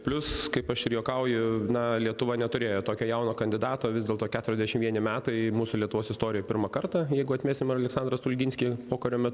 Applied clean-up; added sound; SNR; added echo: none; none; none; none.